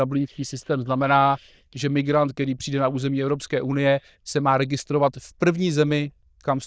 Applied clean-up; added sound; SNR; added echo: neural diffusion model UNIVERSE++.